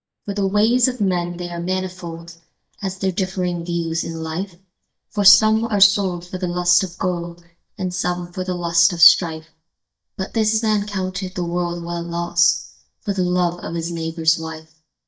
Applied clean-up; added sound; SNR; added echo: neural mask model DeepFilterNet 3.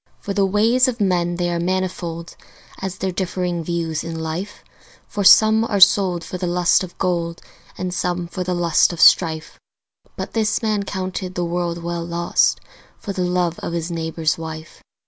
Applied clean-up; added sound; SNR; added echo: none; none; none; none.